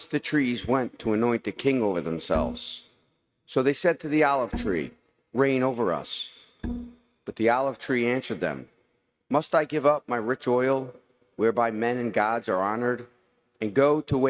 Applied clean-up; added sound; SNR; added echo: neural mask model RNNoise.